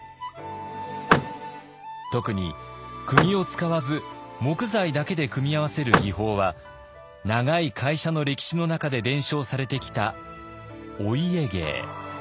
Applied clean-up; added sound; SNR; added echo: none; Vehicle; 0 dB; none.